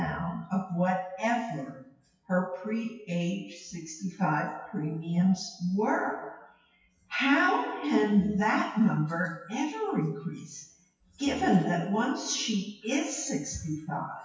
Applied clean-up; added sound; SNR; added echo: classical method WPE with log-MMSE.